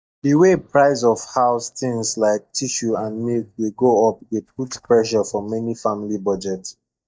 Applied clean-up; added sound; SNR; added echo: neural mask model DeepFilterNet 3.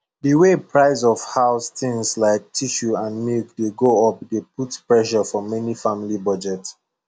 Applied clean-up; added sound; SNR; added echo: none; none; none; none.